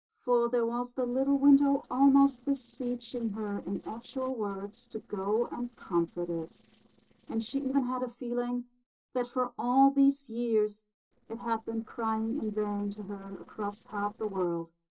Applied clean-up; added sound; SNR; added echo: neural separator model SepFormer DNS4.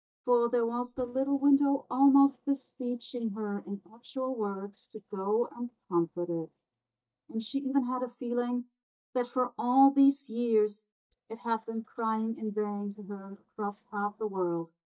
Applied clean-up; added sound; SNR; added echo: neural mask model DeepFilterNet 3.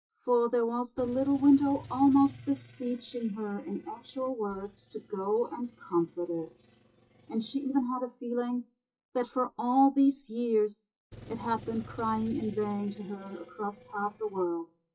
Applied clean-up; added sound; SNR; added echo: classical method WPE with log-MMSE.